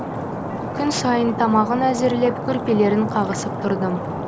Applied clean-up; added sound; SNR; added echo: none; Stream; 6 dB; none.